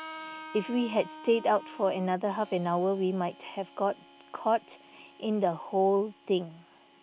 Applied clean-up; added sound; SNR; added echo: none; Harmonica; 18 dB; none.